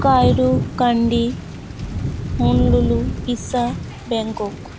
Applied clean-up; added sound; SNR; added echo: none; Thunder / Rain; 3 dB; none.